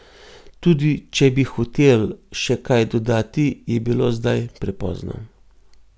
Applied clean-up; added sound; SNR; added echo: none; none; none; none.